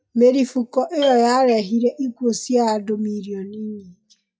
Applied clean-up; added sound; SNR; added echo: classical method WPE with log-MMSE.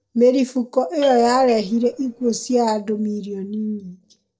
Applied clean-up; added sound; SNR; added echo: neural separator model SepFormer DNS4.